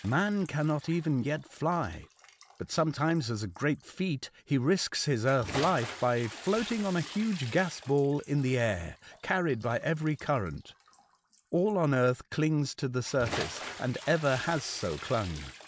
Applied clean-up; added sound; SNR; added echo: none; Bathtub (filling or washing) / Splash, splatter; 15 dB; none.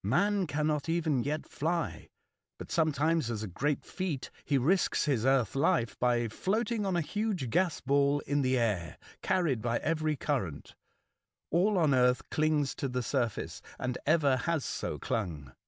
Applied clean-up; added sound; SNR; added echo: none; none; none; none.